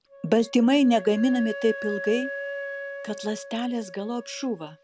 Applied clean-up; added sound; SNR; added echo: none; Wind instrument, woodwind instrument; 11 dB; none.